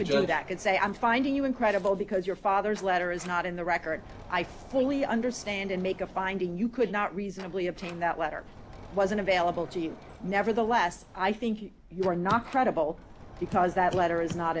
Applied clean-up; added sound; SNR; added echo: none; Sliding door; 18 dB; none.